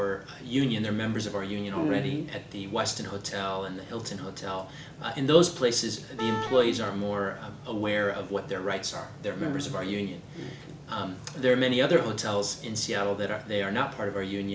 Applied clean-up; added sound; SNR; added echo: none; Wind instrument, woodwind instrument; 7 dB; none.